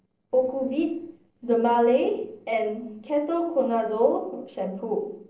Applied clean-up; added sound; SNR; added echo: neural separator model SepFormer DNS4.